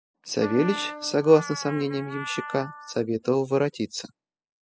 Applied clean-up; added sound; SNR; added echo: classical method spectral subtraction.